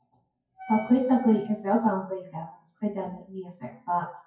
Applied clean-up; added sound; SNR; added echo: classical method WPE with log-MMSE.